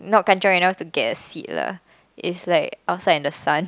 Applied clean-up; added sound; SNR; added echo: none; none; none; none.